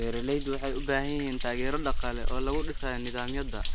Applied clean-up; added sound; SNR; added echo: none; Thunder; -2 dB; none.